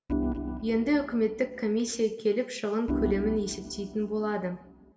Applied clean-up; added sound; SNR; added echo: none; Organ; 6 dB; reverberation time 0.7 s.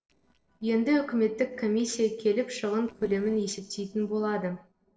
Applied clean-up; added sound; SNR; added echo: neural separator model SepFormer DNS4.